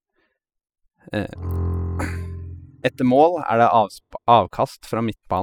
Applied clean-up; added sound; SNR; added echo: classical method spectral subtraction.